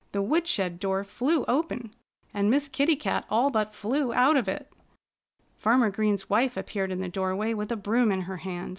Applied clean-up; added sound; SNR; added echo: none; none; none; none.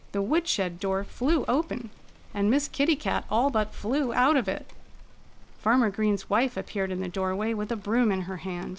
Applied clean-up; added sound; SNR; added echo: none; Rain; 13 dB; none.